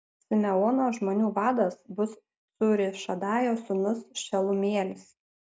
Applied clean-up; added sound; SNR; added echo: none; none; none; none.